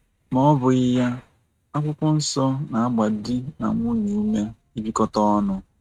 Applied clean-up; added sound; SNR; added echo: neural mask model RNNoise.